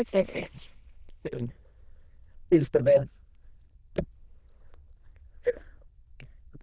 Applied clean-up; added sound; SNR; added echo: neural diffusion model UNIVERSE++.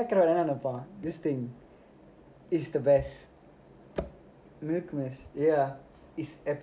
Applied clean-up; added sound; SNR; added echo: none; none; none; none.